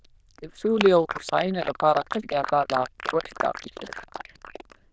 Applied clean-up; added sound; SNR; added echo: neural diffusion model UNIVERSE++.